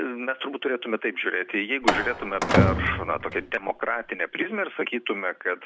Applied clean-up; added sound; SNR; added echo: none; Slam; -1 dB; none.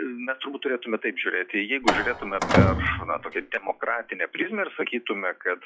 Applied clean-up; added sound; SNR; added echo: classical method log-MMSE.